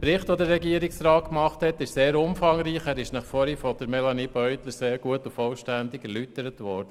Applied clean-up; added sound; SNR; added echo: none; Engine; 19 dB; none.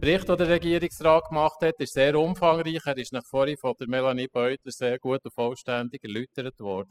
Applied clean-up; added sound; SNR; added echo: classical method spectral subtraction.